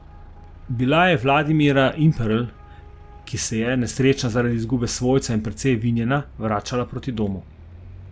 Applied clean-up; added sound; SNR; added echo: none; Traffic noise, roadway noise; 19 dB; none.